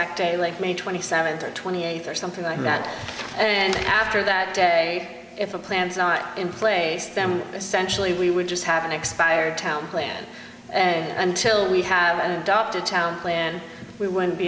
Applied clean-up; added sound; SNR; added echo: none; none; none; none.